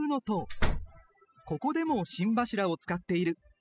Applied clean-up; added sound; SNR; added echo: classical method spectral subtraction.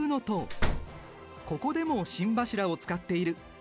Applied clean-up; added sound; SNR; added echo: none; Slam; -1 dB; none.